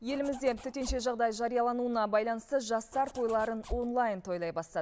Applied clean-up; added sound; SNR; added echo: none; Zipper (clothing); 12 dB; none.